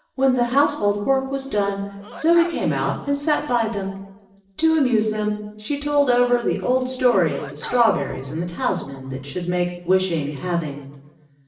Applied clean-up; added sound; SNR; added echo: none; Sneeze; 19 dB; reverberation time 0.8 s.